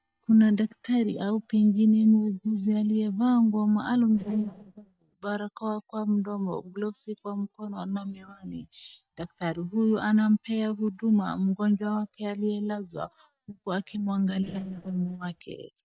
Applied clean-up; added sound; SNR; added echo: neural mask model DeepFilterNet 3.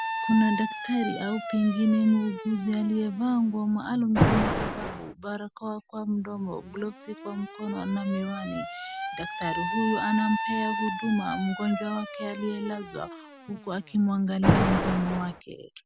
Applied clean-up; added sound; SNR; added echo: none; Alarm; 4 dB; none.